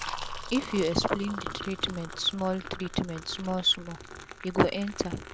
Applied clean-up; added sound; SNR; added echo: none; Liquid; 10 dB; none.